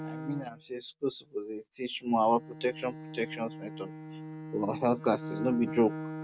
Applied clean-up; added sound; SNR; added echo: neural mask model RNNoise.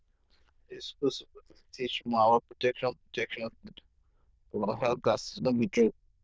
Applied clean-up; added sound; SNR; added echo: neural diffusion model UNIVERSE++.